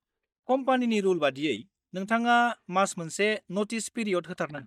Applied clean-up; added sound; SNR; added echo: neural mask model DeepFilterNet 3.